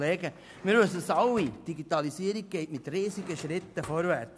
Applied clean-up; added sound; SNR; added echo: none; Drawer open or close; 20 dB; none.